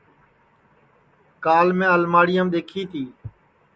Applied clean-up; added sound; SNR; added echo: none; none; none; none.